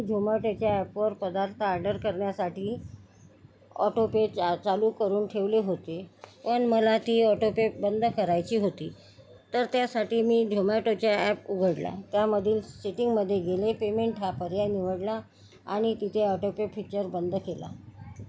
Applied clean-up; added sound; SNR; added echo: none; none; none; none.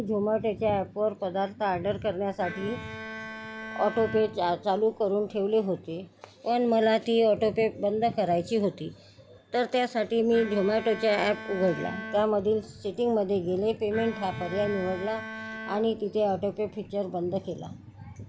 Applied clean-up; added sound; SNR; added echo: none; Bowed string instrument; 13 dB; none.